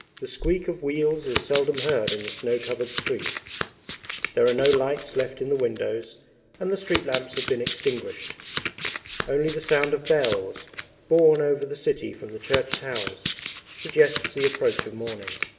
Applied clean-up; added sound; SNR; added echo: none; Domestic sounds, home sounds; 9 dB; reverberation time 2.2 s.